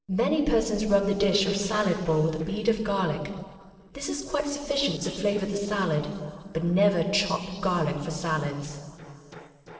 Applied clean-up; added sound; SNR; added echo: neural separator model SepFormer DNS4.